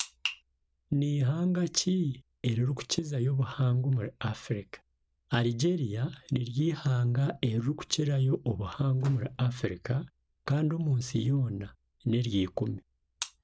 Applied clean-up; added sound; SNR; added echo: none; Slam / Microwave oven; 20 dB; none.